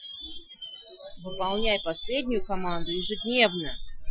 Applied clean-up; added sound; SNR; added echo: classical method Wiener filter.